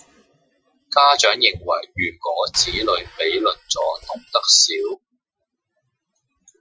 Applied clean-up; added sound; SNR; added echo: classical method Wiener filter.